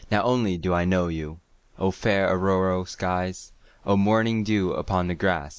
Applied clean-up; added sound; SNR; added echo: neural mask model Resemble Enhance denoiser.